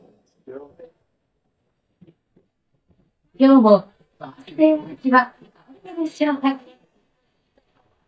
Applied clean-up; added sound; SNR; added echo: neural mask model DeepFilterNet 3.